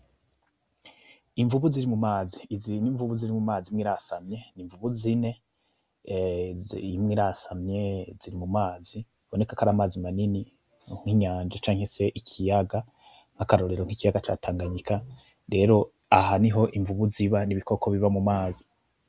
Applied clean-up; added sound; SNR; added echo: none; none; none; none.